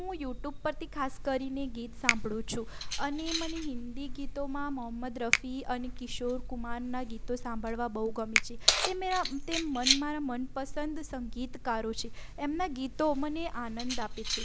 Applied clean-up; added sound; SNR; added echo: none; Keys jangling + Finger snapping; -1 dB; none.